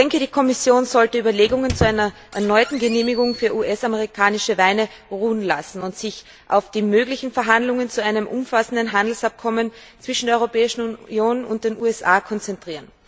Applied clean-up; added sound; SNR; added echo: none; Squeak; 10 dB; none.